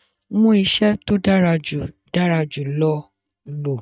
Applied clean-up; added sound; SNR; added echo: neural mask model DeepFilterNet 3.